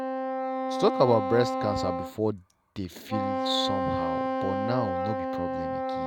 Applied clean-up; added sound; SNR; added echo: none; Wind instrument, woodwind instrument; 0 dB; none.